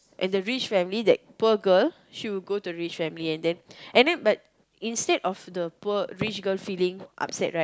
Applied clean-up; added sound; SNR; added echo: none; none; none; none.